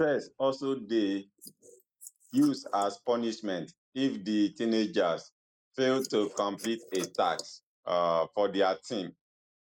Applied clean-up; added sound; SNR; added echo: neural mask model Resemble Enhance denoiser.